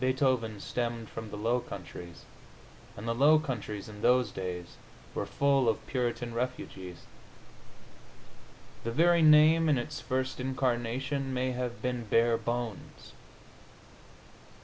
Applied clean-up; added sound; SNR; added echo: none; none; none; none.